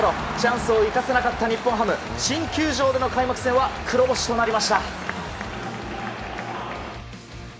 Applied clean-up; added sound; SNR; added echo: none; none; none; none.